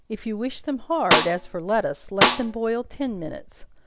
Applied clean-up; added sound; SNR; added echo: none; Snare drum; -3 dB; none.